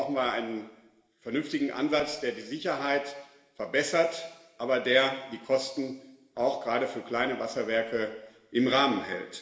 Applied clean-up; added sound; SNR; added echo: none; none; none; reverberation time 1.0 s.